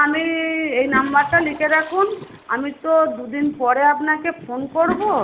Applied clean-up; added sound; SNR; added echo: none; Toilet flush; 15 dB; none.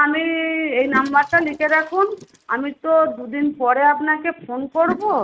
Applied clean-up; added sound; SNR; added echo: neural mask model RNNoise.